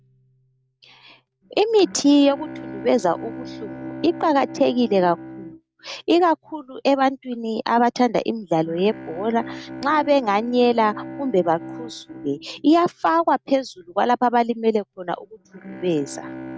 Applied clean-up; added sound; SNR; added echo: neural mask model RNNoise.